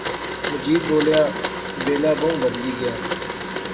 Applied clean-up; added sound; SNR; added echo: none; Domestic sounds, home sounds; 3 dB; reverberation time 1.4 s.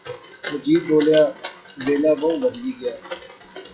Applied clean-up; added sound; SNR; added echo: classical method WPE with log-MMSE.